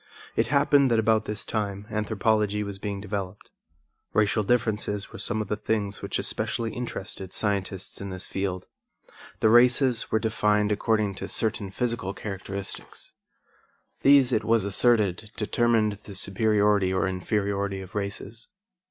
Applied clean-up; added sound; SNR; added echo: none; none; none; none.